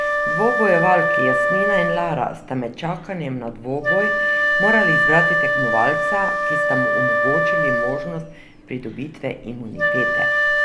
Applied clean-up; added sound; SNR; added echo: none; Wind instrument, woodwind instrument; -4 dB; none.